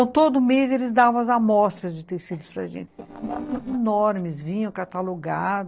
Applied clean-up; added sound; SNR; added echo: neural separator model SepFormer DNS4.